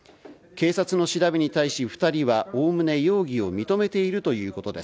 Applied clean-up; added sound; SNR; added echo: none; none; none; none.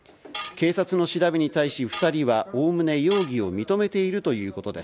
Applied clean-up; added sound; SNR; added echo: none; Tools; 13 dB; none.